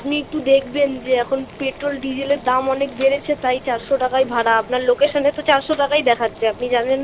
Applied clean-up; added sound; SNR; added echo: none; Boiling; 19 dB; none.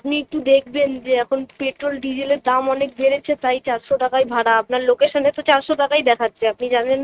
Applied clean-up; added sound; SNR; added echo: neural mask model RNNoise.